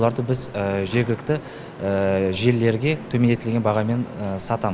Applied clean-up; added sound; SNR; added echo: none; none; none; none.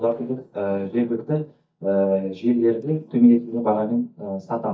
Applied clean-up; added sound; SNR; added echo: neural mask model DeepFilterNet 3.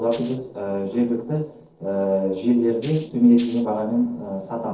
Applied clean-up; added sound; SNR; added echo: neural separator model SepFormer DNS4.